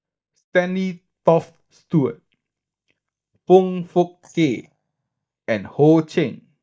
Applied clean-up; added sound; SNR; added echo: neural mask model DeepFilterNet 3.